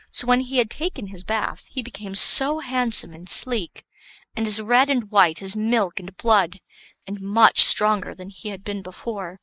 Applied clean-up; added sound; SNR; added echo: neural mask model Resemble Enhance denoiser.